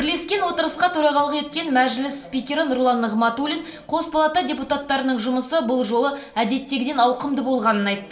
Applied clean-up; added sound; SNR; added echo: none; Glockenspiel; 18 dB; reverberation time 0.8 s.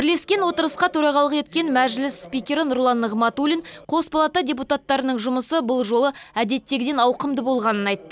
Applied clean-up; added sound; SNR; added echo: none; none; none; none.